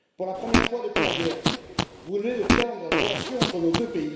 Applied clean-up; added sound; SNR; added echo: none; Fart; -3 dB; reverberation time 2.2 s.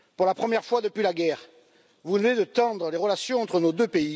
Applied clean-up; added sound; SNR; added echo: none; none; none; none.